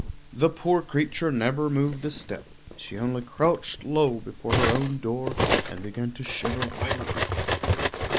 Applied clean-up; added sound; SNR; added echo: none; Cutlery, silverware; 3 dB; none.